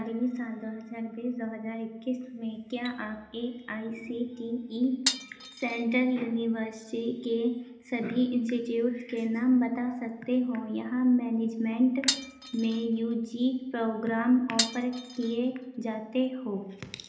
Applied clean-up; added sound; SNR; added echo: none; Glass; 5 dB; reverberation time 1.0 s.